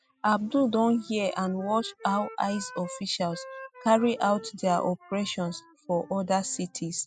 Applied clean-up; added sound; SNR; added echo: classical method spectral subtraction.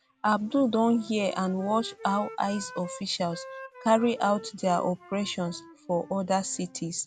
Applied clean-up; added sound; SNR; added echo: none; Wind instrument, woodwind instrument; 18 dB; none.